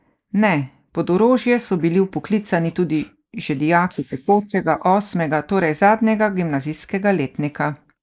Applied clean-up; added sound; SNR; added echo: neural mask model Resemble Enhance denoiser.